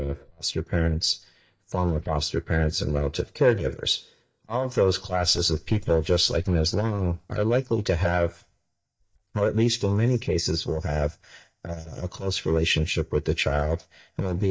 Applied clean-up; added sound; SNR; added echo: neural mask model DeepFilterNet 3.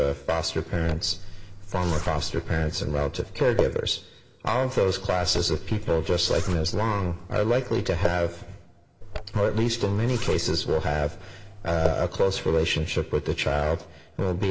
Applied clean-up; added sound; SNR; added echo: none; Zipper (clothing); 7 dB; reverberation time 1.0 s.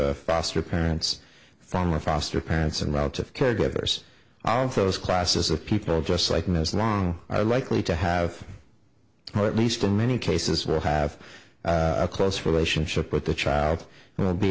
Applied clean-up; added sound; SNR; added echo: none; none; none; none.